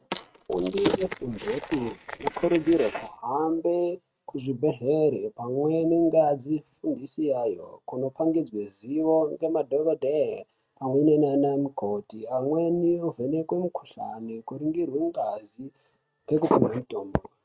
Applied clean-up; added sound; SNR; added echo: neural mask model RNNoise.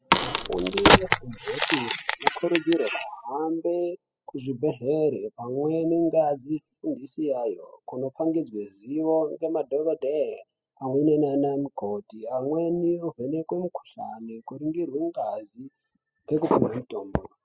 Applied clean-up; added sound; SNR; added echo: classical method spectral subtraction.